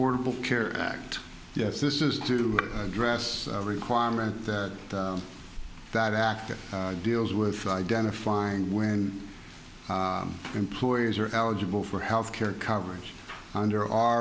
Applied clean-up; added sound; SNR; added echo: none; none; none; none.